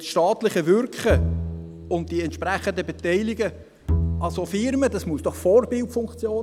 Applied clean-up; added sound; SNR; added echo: none; Bowed string instrument; 6 dB; none.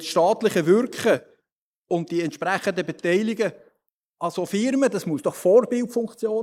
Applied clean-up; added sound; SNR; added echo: neural mask model Resemble Enhance denoiser.